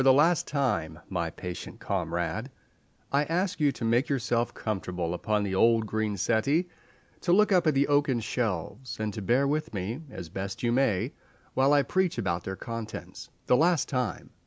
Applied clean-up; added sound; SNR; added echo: none; none; none; none.